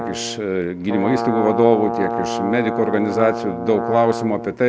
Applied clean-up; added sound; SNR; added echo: none; Brass instrument; 5 dB; none.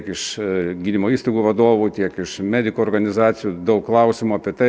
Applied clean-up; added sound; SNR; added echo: none; none; none; none.